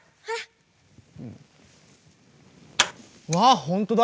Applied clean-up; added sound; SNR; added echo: none; none; none; none.